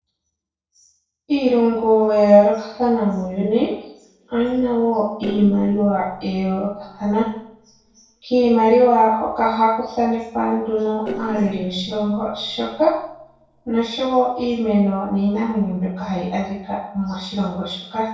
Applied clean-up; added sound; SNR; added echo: neural separator model SepFormer DNS4.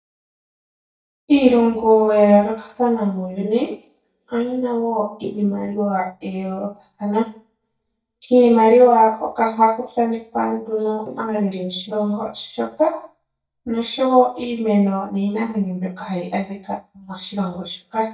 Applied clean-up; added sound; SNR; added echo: neural mask model DeepFilterNet 3.